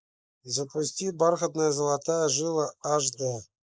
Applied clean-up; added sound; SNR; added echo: neural mask model Resemble Enhance denoiser.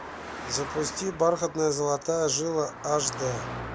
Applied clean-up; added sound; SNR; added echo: none; Car passing by; 10 dB; none.